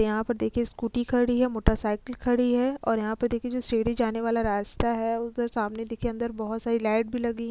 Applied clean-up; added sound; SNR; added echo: none; none; none; none.